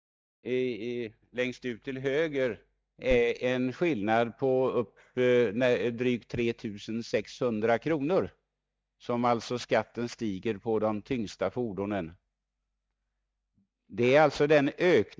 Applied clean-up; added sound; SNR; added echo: neural mask model DeepFilterNet 3.